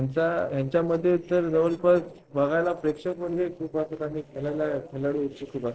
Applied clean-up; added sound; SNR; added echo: neural separator model SepFormer DNS4.